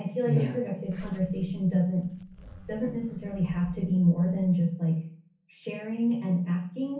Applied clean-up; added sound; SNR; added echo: none; Zipper (clothing); 19 dB; reverberation time 0.6 s.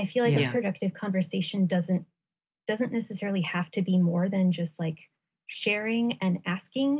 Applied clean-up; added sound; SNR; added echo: none; none; none; none.